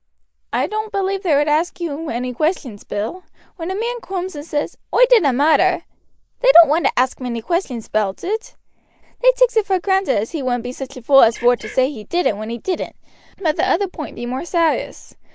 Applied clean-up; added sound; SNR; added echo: neural mask model Resemble Enhance denoiser.